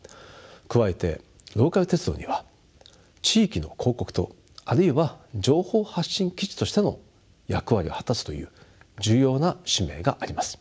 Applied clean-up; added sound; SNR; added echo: none; none; none; none.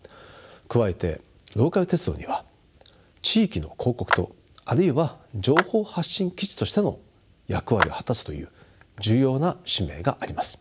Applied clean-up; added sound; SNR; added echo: none; Clapping; 6 dB; none.